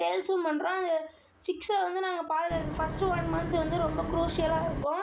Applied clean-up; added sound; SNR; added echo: none; Wind; 4 dB; none.